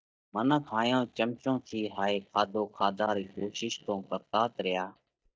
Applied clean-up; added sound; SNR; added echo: neural mask model DeepFilterNet 3.